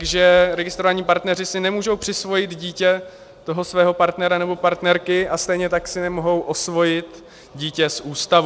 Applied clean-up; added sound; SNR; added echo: none; none; none; none.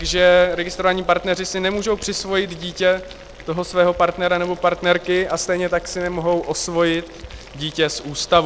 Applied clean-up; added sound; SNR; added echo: none; Boiling; 20 dB; none.